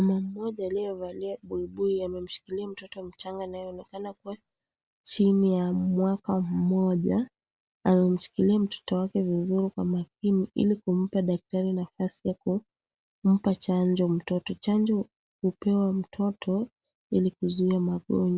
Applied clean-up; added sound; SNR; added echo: none; none; none; none.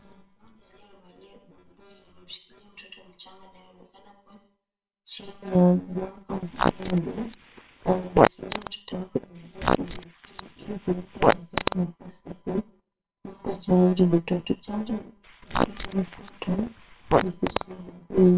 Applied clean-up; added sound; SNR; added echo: neural separator model SepFormer WHAMR!.